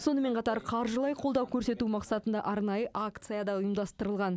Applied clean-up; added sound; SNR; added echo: none; none; none; none.